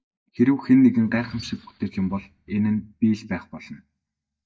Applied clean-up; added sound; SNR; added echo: neural mask model DeepFilterNet 3.